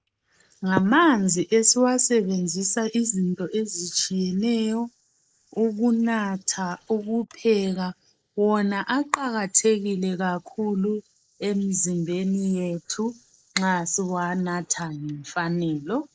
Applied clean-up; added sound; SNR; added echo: neural mask model Resemble Enhance denoiser.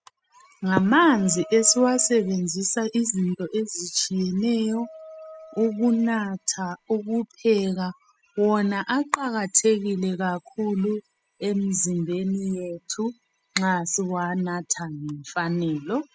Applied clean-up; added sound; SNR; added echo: classical method spectral subtraction.